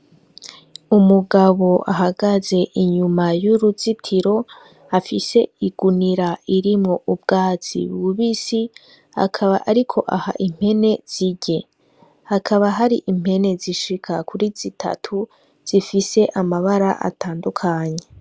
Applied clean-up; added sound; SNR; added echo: none; none; none; none.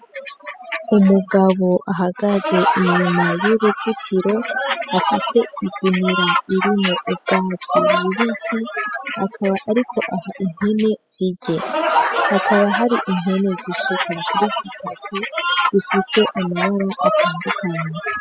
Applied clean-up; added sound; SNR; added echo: classical method spectral subtraction.